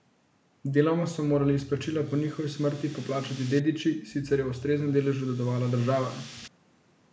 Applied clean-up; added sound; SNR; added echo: none; Accelerating, revving, vroom / Car; 18 dB; none.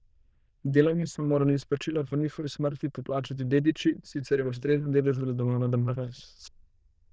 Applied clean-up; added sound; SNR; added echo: neural diffusion model UNIVERSE++.